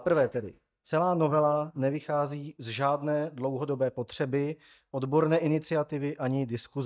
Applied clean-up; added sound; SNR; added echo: neural mask model DeepFilterNet 3.